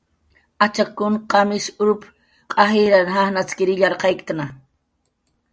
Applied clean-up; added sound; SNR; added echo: none; none; none; none.